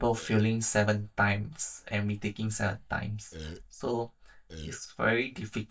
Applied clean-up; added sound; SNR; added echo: neural mask model DeepFilterNet 3.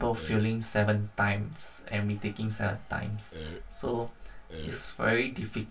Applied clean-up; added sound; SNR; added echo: none; Burping, eructation; 10 dB; reverberation time 0.2 s.